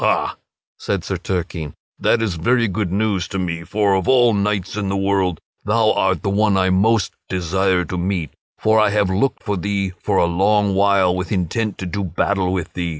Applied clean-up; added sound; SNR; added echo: none; none; none; none.